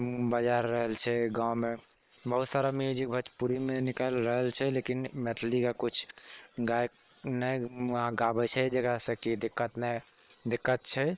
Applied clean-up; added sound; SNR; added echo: neural separator model SepFormer WHAM!.